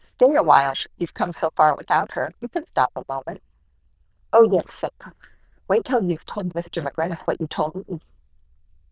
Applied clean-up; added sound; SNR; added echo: neural diffusion model UNIVERSE++.